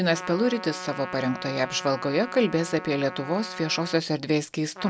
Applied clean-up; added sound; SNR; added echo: none; Trumpet; 13 dB; none.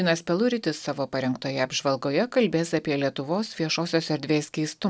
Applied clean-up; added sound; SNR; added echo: none; none; none; none.